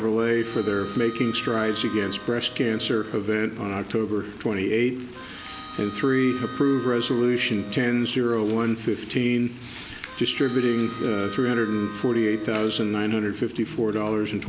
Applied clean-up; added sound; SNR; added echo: none; Harmonica; 15 dB; none.